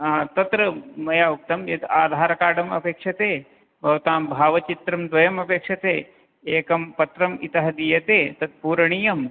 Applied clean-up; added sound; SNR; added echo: none; none; none; none.